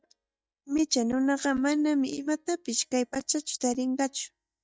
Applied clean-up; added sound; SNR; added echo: neural mask model DeepFilterNet 3.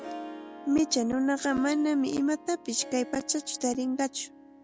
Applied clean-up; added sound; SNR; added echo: none; Harp; 15 dB; none.